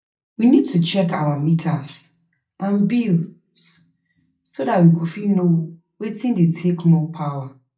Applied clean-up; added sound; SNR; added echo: neural mask model DeepFilterNet 3.